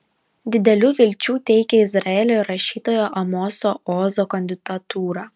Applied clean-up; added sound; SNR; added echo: none; none; none; none.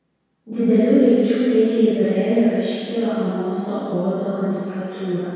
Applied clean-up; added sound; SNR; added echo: none; none; none; reverberation time 2.0 s.